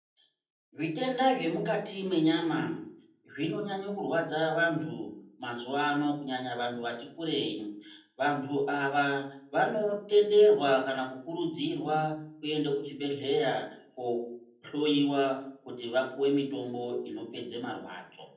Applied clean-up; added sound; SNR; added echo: none; none; none; reverberation time 0.6 s.